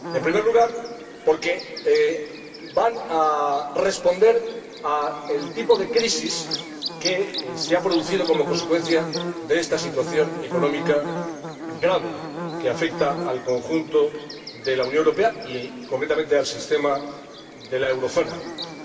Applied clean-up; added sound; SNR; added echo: none; Buzz / Bird; 10 dB; reverberation time 2.2 s.